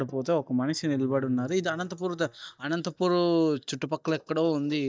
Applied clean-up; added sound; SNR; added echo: neural mask model DeepFilterNet 3.